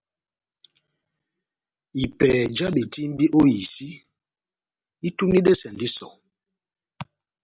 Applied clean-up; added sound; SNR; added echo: none; none; none; none.